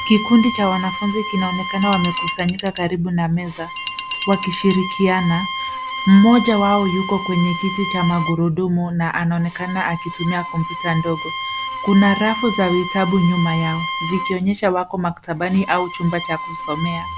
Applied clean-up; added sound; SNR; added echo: none; Glass + Bowed string instrument; 8 dB; none.